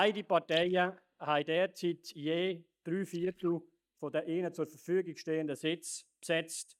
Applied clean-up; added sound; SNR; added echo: neural mask model DeepFilterNet 3.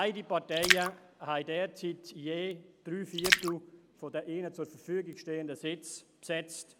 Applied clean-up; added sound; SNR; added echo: none; Splash, splatter; -1 dB; none.